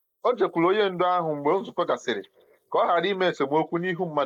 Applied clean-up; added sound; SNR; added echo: neural mask model Resemble Enhance denoiser.